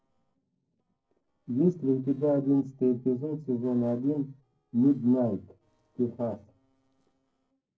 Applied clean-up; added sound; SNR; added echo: neural separator model SepFormer DNS4.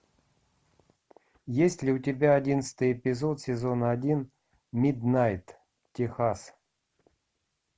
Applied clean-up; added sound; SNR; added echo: none; none; none; none.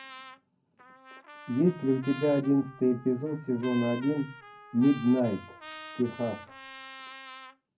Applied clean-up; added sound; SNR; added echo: none; Trumpet; 16 dB; reverberation time 0.4 s.